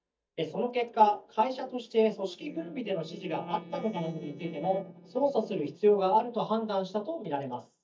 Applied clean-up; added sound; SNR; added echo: neural mask model DeepFilterNet 3.